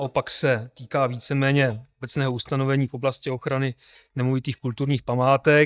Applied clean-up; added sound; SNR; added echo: neural mask model DeepFilterNet 3.